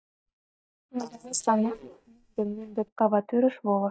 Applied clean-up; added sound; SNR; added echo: neural mask model DeepFilterNet 3.